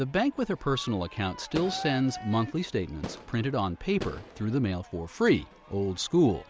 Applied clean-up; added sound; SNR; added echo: none; Crowd / Fireworks; 15 dB; none.